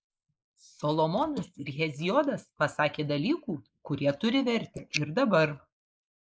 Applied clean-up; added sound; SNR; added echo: neural mask model Resemble Enhance denoiser.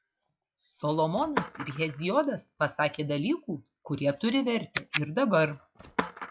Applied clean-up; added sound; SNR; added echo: classical method log-MMSE.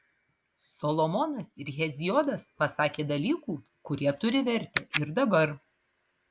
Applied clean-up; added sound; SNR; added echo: none; none; none; none.